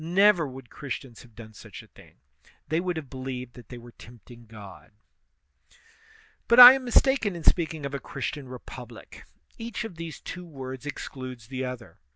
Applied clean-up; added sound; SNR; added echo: none; none; none; none.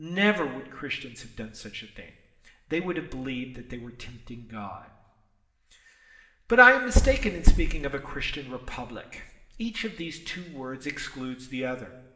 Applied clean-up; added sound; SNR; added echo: none; none; none; reverberation time 1.0 s.